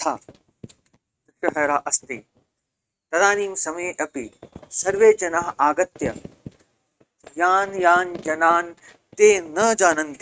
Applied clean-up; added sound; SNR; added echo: neural mask model RNNoise.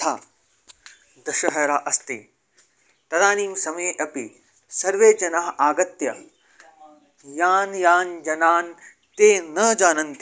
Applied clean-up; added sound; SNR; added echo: none; none; none; none.